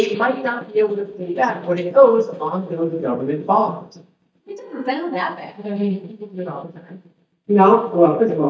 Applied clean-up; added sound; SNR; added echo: neural mask model DeepFilterNet 3.